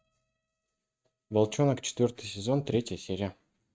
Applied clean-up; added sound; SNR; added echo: neural mask model RNNoise.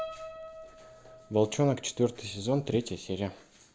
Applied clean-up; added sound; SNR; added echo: none; Piano; 16 dB; none.